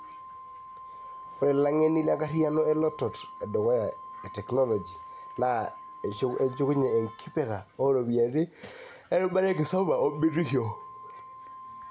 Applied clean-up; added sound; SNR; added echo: none; Organ; 16 dB; none.